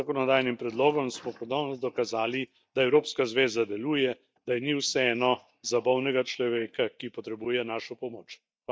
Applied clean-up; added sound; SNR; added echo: neural mask model DeepFilterNet 3.